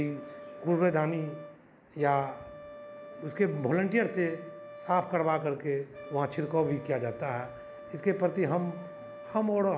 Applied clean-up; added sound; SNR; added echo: none; Brass instrument; 15 dB; none.